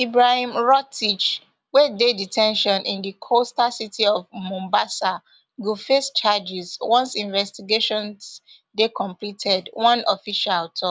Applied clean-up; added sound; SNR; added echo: none; none; none; none.